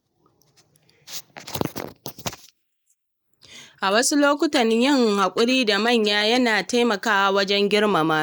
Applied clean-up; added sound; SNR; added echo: neural mask model Resemble Enhance denoiser.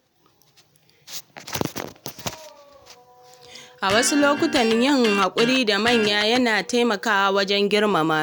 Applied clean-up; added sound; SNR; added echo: none; Electric guitar; 7 dB; none.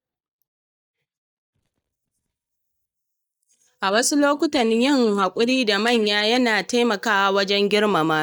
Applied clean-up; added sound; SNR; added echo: neural mask model DeepFilterNet 3.